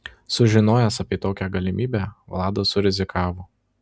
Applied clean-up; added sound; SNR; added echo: none; none; none; none.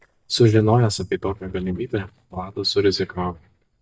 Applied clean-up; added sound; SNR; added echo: neural mask model DeepFilterNet 3.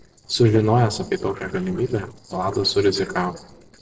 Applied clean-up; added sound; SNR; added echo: neural separator model SepFormer DNS4.